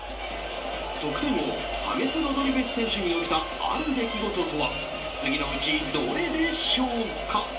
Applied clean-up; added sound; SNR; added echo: none; none; none; reverberation time 0.3 s.